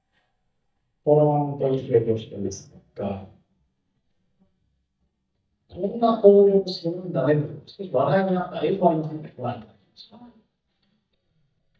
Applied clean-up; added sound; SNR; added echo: neural mask model DeepFilterNet 3.